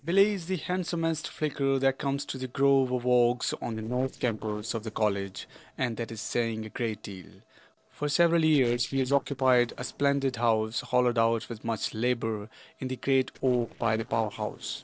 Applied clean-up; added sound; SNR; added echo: neural separator model SepFormer DNS4.